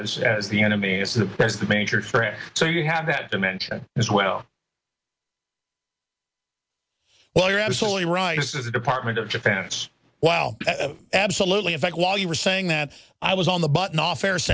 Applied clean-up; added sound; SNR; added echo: none; none; none; none.